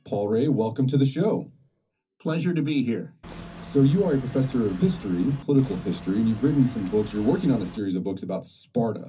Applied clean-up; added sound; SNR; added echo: none; Boat, Water vehicle; 16 dB; reverberation time 0.3 s.